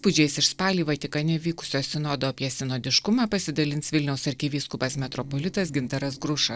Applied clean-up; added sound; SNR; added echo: neural separator model SepFormer DNS4.